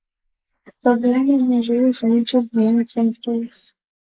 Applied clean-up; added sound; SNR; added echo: neural mask model Resemble Enhance denoiser.